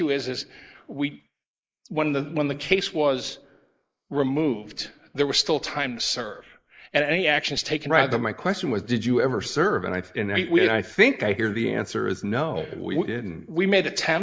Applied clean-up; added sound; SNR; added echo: neural mask model Resemble Enhance denoiser.